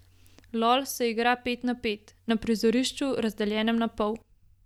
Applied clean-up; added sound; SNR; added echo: none; none; none; none.